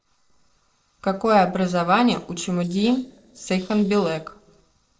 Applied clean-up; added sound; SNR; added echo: neural separator model SepFormer DNS4.